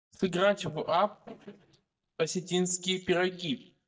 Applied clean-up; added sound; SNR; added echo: neural mask model DeepFilterNet 3.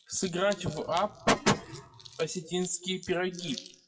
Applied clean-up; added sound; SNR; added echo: classical method WPE with log-MMSE.